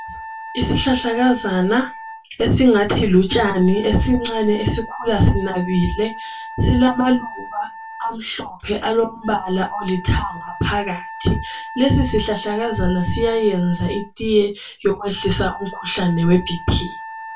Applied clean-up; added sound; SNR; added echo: none; Wind instrument, woodwind instrument; 15 dB; reverberation time 0.2 s.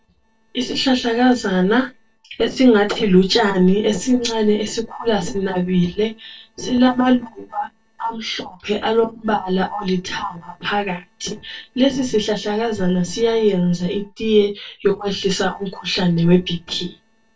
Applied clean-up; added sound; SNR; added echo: neural separator model SepFormer DNS4.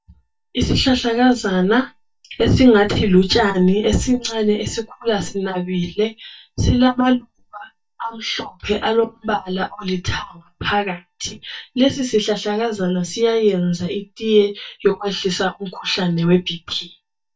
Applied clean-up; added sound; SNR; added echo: neural mask model DeepFilterNet 3.